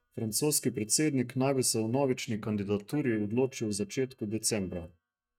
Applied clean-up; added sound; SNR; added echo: neural mask model DeepFilterNet 3.